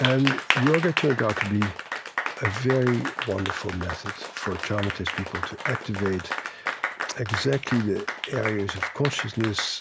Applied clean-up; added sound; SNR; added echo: none; Applause; 4 dB; none.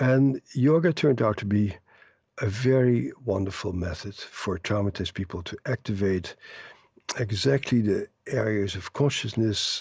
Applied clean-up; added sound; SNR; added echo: none; none; none; none.